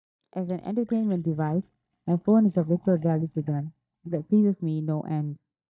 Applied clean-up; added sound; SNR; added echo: neural mask model DeepFilterNet 3.